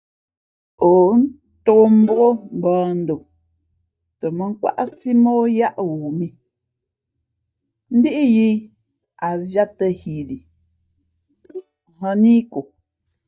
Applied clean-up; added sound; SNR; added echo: neural mask model DeepFilterNet 3.